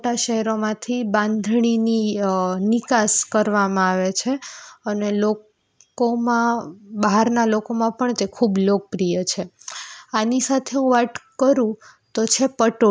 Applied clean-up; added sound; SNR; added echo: none; none; none; none.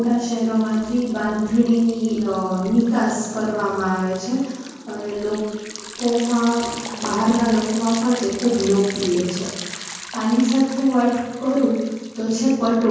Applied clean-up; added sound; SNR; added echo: none; Liquid; 15 dB; reverberation time 1.3 s.